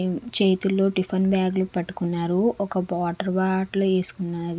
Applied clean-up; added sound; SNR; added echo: none; none; none; none.